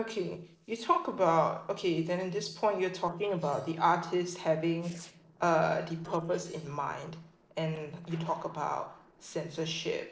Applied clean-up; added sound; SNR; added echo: neural separator model SepFormer DNS4.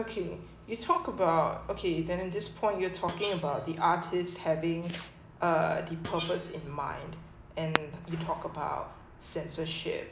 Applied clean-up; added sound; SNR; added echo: none; Screech + Fireworks; 11 dB; none.